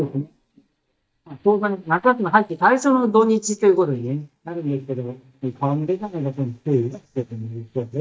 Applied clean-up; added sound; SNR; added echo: neural mask model DeepFilterNet 3.